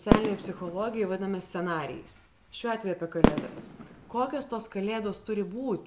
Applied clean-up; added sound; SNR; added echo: none; Fireworks; -1 dB; none.